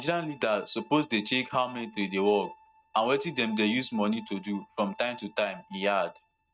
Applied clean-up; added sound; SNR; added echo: neural mask model RNNoise.